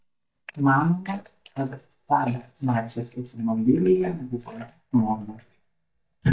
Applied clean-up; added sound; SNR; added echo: neural mask model DeepFilterNet 3.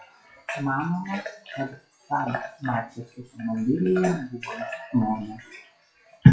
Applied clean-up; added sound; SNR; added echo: classical method WPE with log-MMSE.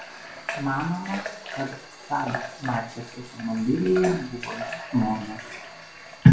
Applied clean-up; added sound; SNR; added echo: none; Water tap, faucet / Water; 11 dB; reverberation time 0.3 s.